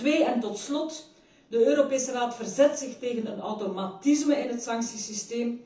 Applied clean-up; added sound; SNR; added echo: none; none; none; reverberation time 0.7 s.